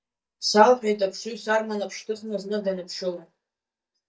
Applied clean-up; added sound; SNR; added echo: neural mask model DeepFilterNet 3.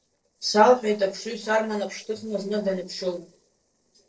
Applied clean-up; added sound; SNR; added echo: neural separator model SepFormer DNS4.